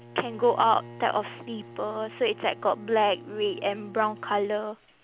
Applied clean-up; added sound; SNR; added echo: none; Bowed string instrument; 18 dB; none.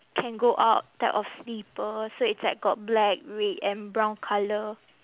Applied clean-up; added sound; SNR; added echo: none; none; none; none.